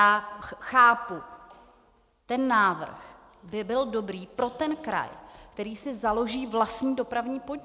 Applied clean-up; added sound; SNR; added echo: none; none; none; none.